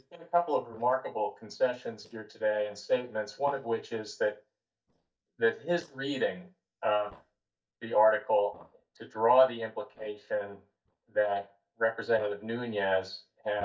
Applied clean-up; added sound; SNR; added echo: neural mask model DeepFilterNet 3.